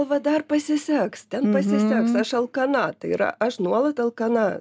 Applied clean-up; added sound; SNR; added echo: none; none; none; none.